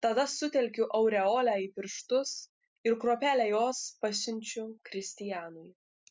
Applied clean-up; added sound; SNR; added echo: none; none; none; none.